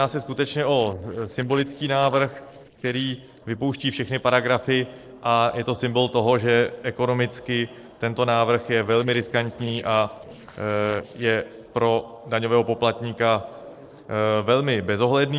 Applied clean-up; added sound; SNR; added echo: neural separator model SepFormer DNS4.